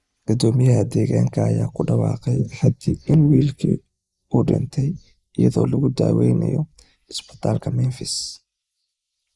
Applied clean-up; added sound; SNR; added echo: neural mask model Resemble Enhance denoiser.